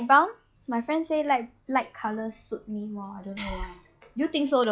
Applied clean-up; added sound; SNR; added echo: classical method log-MMSE.